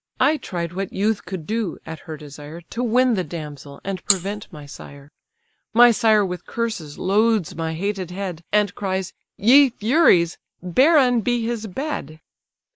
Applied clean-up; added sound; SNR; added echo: neural mask model Resemble Enhance denoiser.